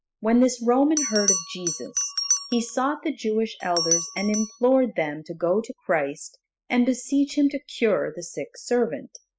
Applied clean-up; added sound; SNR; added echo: classical method spectral subtraction.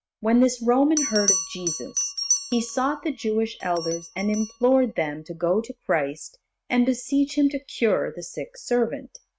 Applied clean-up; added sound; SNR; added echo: neural mask model RNNoise.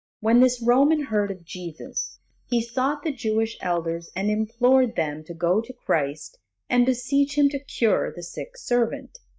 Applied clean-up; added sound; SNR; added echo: neural mask model DeepFilterNet 3.